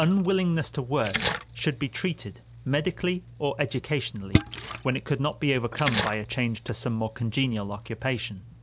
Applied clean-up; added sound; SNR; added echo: none; Splash, splatter; 6 dB; none.